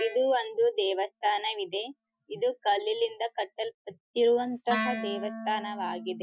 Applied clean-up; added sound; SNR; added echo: classical method Wiener filter.